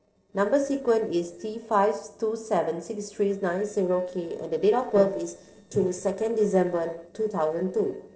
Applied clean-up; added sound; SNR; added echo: neural separator model SepFormer DNS4.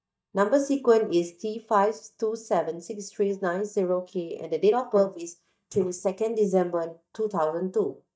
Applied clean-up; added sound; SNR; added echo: neural mask model DeepFilterNet 3.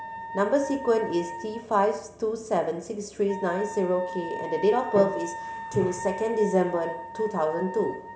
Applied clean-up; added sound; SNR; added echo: none; Wind instrument, woodwind instrument; 11 dB; reverberation time 0.3 s.